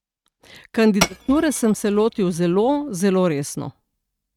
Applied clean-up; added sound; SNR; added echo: neural mask model RNNoise.